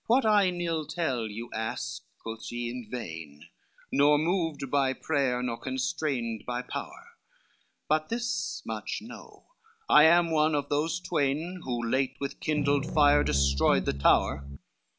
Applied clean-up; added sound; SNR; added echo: none; Piano; 3 dB; none.